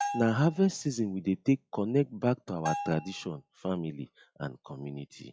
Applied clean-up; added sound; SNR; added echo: classical method log-MMSE.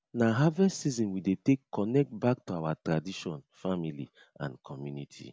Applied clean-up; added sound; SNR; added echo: none; none; none; none.